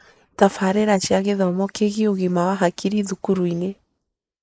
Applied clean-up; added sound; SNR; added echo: neural mask model Resemble Enhance denoiser.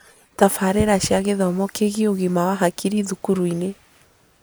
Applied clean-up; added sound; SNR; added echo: none; none; none; none.